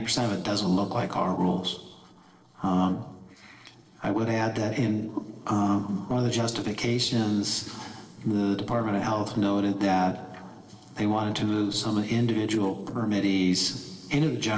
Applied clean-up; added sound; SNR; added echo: neural separator model SepFormer DNS4.